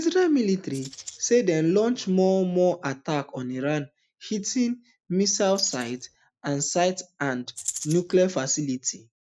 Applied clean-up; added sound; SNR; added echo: neural mask model Resemble Enhance denoiser.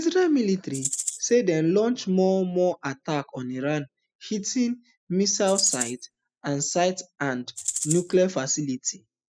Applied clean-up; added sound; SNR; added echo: classical method spectral subtraction.